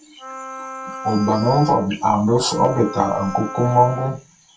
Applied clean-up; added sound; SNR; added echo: none; Wind instrument, woodwind instrument; 13 dB; reverberation time 0.2 s.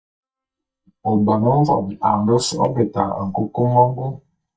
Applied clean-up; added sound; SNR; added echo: neural mask model DeepFilterNet 3.